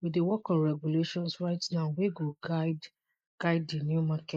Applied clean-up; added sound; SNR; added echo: neural mask model Resemble Enhance denoiser.